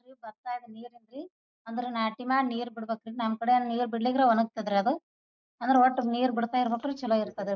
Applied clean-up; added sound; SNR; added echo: neural mask model Resemble Enhance denoiser.